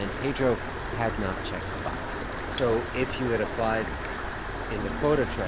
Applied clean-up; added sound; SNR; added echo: none; Stream + Cutlery, silverware; 3 dB; none.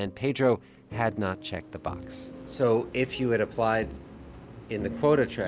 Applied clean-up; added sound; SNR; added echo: none; none; none; none.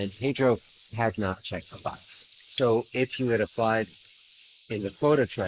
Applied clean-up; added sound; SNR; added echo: neural mask model Resemble Enhance denoiser.